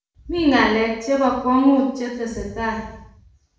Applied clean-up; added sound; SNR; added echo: none; none; none; reverberation time 0.7 s.